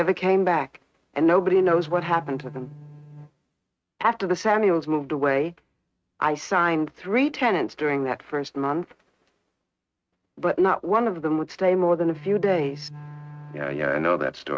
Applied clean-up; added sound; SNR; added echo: neural mask model RNNoise.